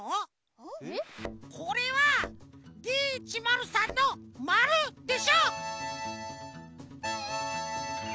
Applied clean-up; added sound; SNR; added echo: none; Thump, thud; 15 dB; none.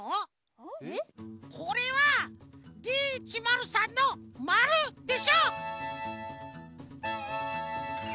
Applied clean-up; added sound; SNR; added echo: none; none; none; none.